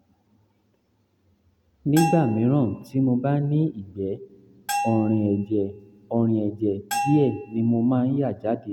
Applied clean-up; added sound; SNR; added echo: none; Bell; 9 dB; none.